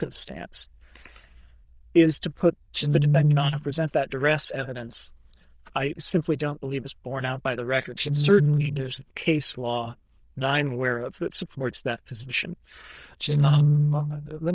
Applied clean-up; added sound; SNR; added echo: neural diffusion model UNIVERSE++.